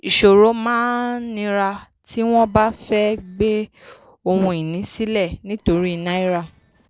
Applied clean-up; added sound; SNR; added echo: neural separator model SepFormer DNS4.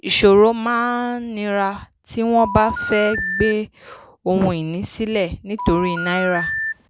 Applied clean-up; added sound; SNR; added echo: none; Telephone; 6 dB; none.